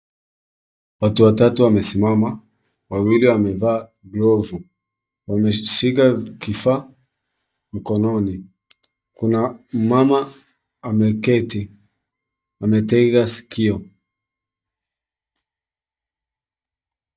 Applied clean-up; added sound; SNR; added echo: neural mask model DeepFilterNet 3.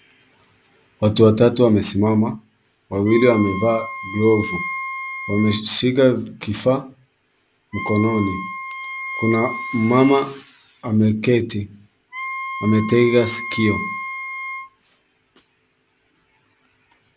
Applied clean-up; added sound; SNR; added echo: none; Wind instrument, woodwind instrument; 9 dB; none.